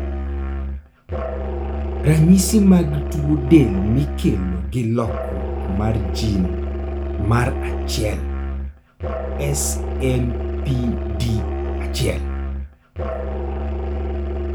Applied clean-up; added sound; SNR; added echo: none; Musical instrument; 2 dB; none.